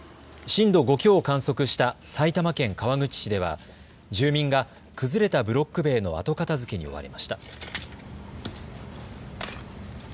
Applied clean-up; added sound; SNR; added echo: none; none; none; none.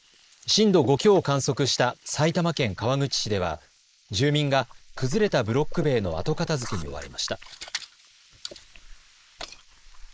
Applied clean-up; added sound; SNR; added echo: neural mask model Resemble Enhance denoiser.